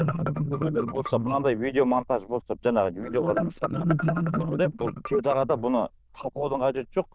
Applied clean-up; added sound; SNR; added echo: neural diffusion model UNIVERSE++.